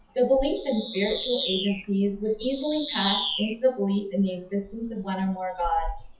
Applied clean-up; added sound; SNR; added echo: classical method WPE with log-MMSE.